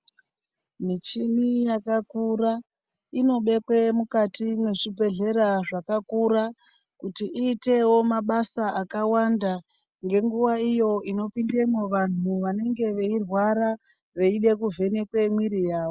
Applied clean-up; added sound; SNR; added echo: none; none; none; none.